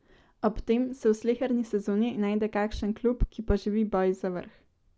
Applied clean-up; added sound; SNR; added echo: none; none; none; none.